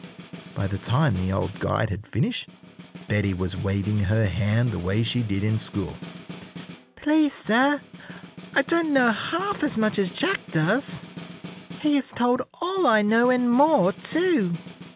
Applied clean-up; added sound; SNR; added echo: none; Snare drum; 17 dB; none.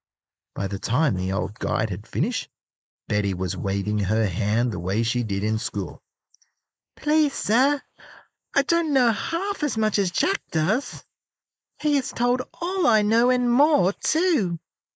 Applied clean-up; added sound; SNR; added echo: neural mask model Resemble Enhance denoiser.